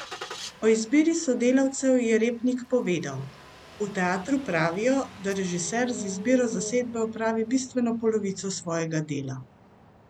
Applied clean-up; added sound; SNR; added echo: none; Engine starting; 18 dB; none.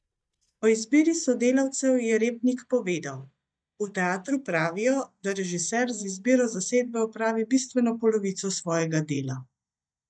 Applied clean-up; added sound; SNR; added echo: neural mask model DeepFilterNet 3.